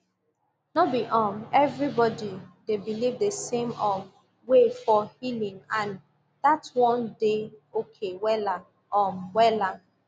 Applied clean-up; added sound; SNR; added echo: none; none; none; none.